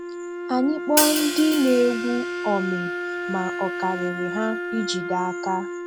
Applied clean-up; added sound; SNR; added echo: none; Wind instrument, woodwind instrument + Hi-hat; 3 dB; none.